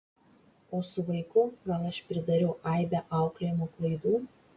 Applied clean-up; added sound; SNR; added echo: none; none; none; none.